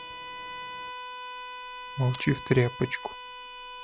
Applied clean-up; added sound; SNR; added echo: none; Bowed string instrument; 9 dB; none.